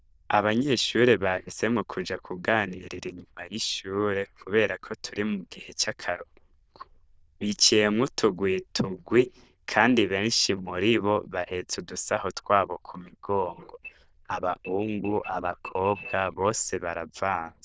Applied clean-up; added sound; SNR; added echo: neural diffusion model UNIVERSE++.